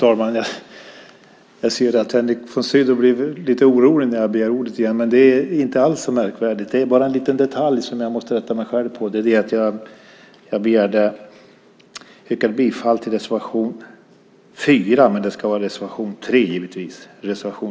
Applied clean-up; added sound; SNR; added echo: none; none; none; none.